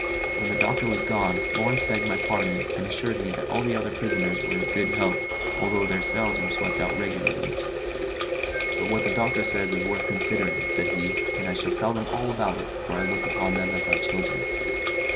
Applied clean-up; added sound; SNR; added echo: none; Wind instrument, woodwind instrument + Water tap, faucet; -3 dB; none.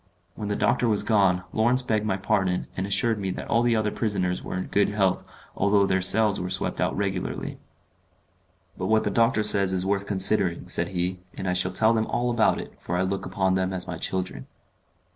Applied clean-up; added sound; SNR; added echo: none; none; none; none.